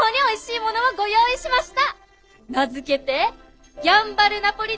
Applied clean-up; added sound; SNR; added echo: neural separator model SepFormer DNS4.